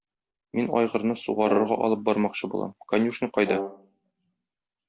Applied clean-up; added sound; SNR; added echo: none; Brass instrument; 8 dB; none.